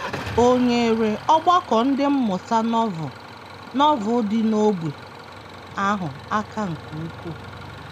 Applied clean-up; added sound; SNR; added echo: none; Idling / Engine starting; 14 dB; none.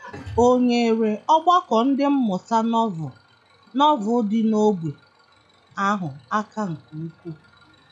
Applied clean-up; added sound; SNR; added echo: classical method log-MMSE.